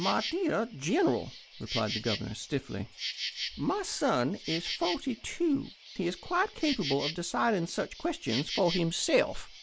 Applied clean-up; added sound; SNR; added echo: none; Insect; 10 dB; none.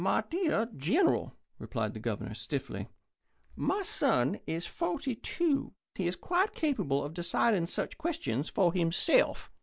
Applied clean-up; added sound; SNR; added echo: none; none; none; none.